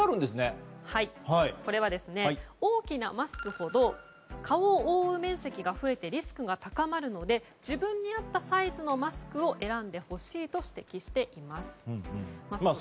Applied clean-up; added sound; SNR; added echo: none; none; none; none.